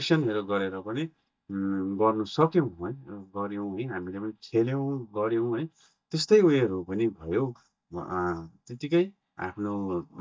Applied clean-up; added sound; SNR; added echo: neural mask model DeepFilterNet 3.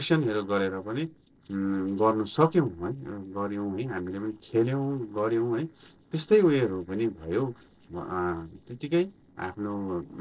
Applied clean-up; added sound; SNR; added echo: neural separator model SepFormer DNS4.